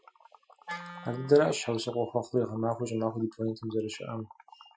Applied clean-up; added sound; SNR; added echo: classical method Wiener filter.